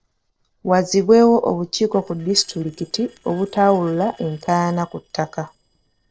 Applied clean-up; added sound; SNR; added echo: neural separator model SepFormer DNS4.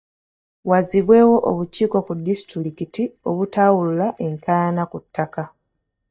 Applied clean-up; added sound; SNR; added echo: neural mask model DeepFilterNet 3.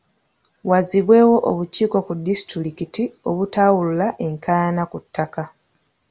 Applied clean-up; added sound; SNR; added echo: none; none; none; none.